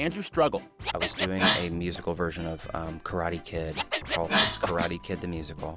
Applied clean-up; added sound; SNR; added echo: none; Scratching (performance technique); 1 dB; none.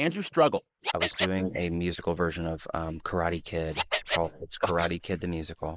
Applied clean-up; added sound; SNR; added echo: neural mask model Resemble Enhance denoiser.